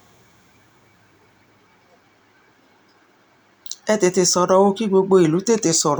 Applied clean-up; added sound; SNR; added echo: none; none; none; none.